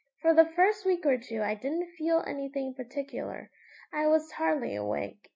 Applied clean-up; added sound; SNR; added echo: none; none; none; none.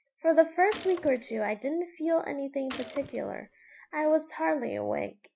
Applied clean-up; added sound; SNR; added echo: none; Gunshot, gunfire; 16 dB; none.